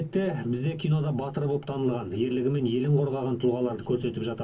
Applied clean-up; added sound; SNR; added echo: neural separator model SepFormer DNS4.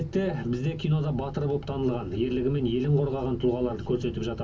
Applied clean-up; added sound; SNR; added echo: none; Wind; 14 dB; reverberation time 0.3 s.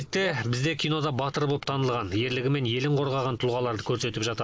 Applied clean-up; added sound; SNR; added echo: none; none; none; none.